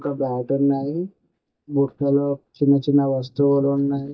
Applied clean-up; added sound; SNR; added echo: neural mask model DeepFilterNet 3.